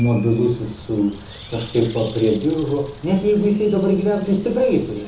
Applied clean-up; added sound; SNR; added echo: none; Bird; 18 dB; reverberation time 1.0 s.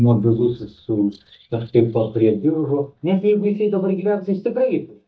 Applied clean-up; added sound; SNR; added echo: neural mask model DeepFilterNet 3.